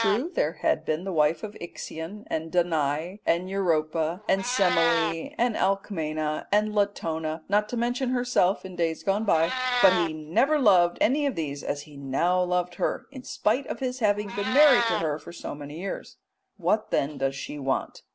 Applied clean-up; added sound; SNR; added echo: none; Meow; 11 dB; none.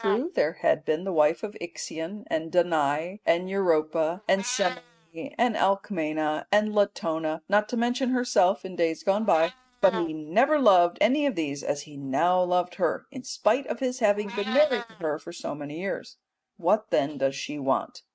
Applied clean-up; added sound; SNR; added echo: neural mask model RNNoise.